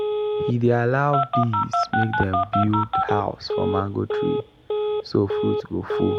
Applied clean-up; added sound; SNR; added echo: none; Telephone; 0 dB; none.